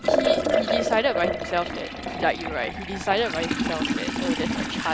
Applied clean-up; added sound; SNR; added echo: none; Toilet flush + Liquid; -2 dB; none.